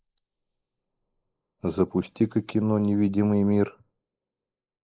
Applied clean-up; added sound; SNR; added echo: neural mask model Resemble Enhance denoiser.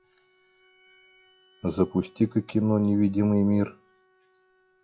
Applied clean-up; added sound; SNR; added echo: classical method log-MMSE.